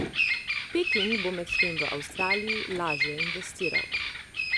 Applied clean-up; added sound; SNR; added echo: none; Motor vehicle (road) + Bird vocalization, bird call, bird song; -4 dB; none.